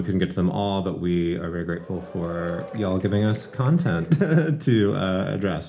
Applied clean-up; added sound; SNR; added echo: none; Applause / Crowd / Cheering; 18 dB; reverberation time 0.4 s.